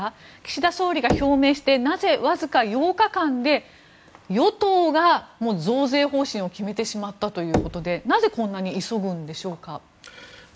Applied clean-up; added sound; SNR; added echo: none; Knock / Wood; 11 dB; none.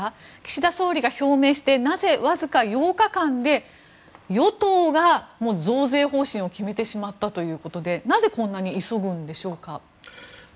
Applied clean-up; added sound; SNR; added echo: none; none; none; none.